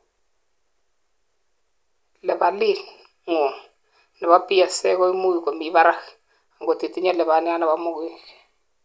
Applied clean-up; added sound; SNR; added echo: none; none; none; none.